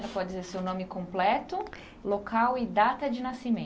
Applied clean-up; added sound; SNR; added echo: none; none; none; none.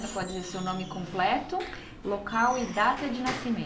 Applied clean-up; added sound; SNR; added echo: none; Squeak / Wood; 12 dB; reverberation time 0.6 s.